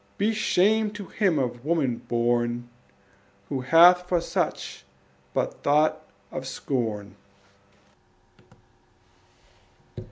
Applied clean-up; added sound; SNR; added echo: none; none; none; none.